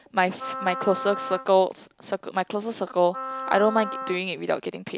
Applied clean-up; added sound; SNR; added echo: none; Wind instrument, woodwind instrument; 10 dB; none.